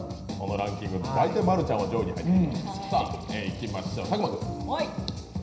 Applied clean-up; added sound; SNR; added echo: none; none; none; reverberation time 0.9 s.